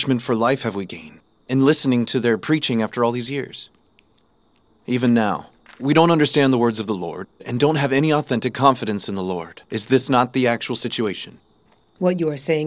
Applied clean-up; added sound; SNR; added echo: none; none; none; none.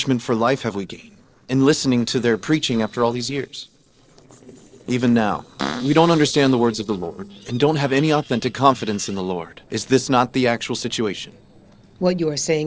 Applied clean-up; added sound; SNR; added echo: neural separator model SepFormer DNS4.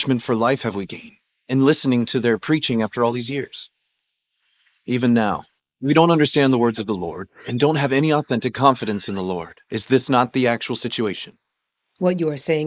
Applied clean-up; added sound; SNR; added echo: neural mask model Resemble Enhance denoiser.